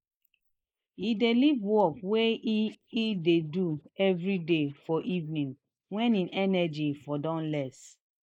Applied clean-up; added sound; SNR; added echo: neural mask model Resemble Enhance denoiser.